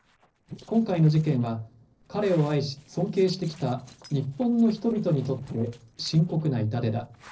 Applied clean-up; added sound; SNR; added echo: neural separator model SepFormer DNS4.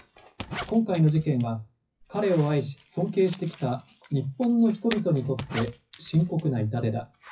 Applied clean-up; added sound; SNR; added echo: classical method WPE with log-MMSE.